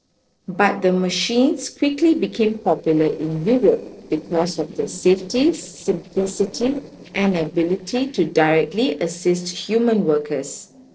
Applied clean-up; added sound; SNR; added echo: neural separator model SepFormer DNS4.